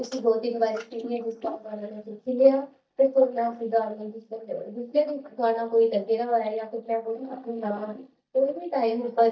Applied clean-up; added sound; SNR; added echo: neural mask model DeepFilterNet 3.